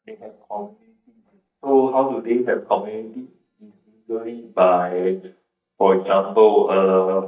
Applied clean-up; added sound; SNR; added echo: neural mask model DeepFilterNet 3.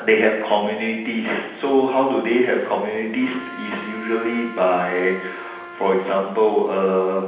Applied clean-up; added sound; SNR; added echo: none; Trumpet; 16 dB; reverberation time 0.9 s.